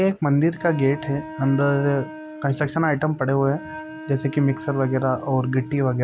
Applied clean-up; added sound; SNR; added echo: none; Wind instrument, woodwind instrument; 15 dB; none.